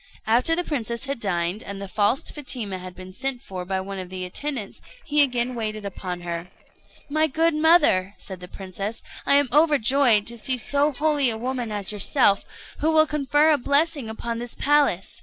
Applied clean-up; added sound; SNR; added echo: neural separator model SepFormer DNS4.